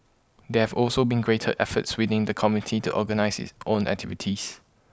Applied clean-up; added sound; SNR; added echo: none; none; none; none.